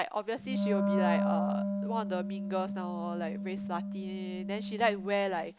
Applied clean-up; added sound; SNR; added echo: none; Wind instrument, woodwind instrument; -1 dB; none.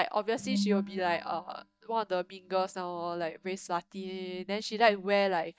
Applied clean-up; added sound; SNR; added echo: neural mask model DeepFilterNet 3.